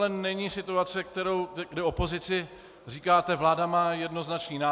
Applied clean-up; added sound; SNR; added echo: none; none; none; none.